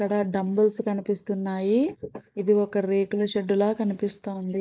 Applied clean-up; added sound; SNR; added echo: neural mask model Resemble Enhance denoiser.